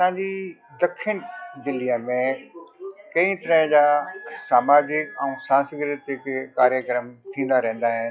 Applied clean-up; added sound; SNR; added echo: classical method log-MMSE.